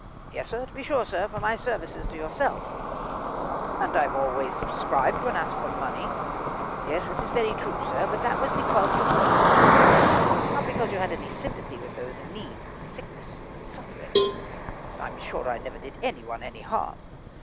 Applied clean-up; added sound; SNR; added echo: none; Cricket + Cowbell; -5 dB; none.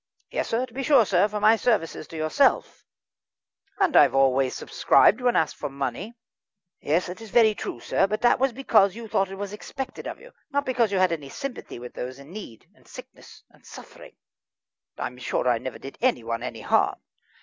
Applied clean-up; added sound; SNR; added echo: none; none; none; none.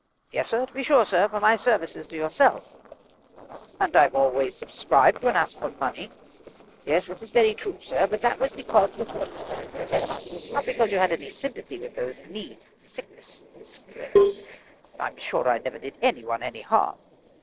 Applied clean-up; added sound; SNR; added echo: neural separator model SepFormer DNS4.